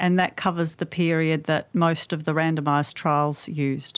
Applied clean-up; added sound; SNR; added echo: none; none; none; none.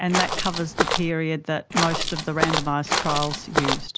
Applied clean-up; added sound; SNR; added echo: none; Walk, footsteps; -1 dB; none.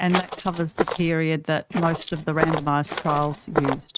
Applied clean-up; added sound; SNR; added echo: neural mask model RNNoise.